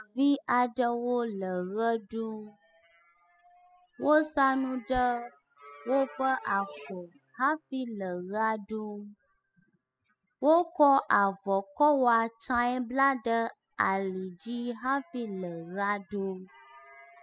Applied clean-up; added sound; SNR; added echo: classical method spectral subtraction.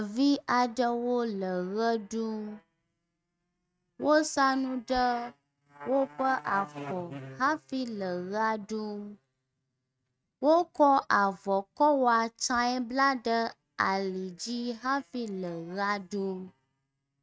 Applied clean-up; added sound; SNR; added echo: neural mask model RNNoise.